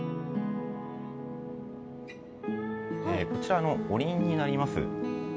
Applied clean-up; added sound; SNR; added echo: none; none; none; none.